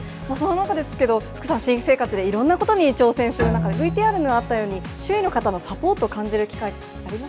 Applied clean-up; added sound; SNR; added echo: none; Bowed string instrument; 11 dB; none.